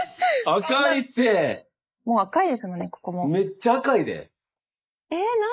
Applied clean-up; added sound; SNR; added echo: neural mask model Resemble Enhance denoiser.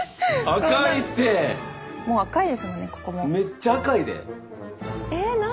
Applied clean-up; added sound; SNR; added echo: none; none; none; none.